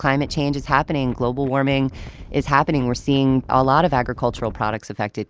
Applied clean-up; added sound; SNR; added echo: none; Wind; 15 dB; none.